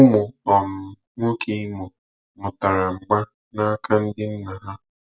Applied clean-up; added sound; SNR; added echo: none; none; none; none.